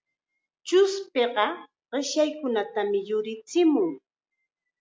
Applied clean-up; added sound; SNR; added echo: none; none; none; none.